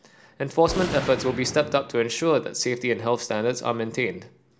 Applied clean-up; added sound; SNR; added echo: none; Gunshot, gunfire; 13 dB; none.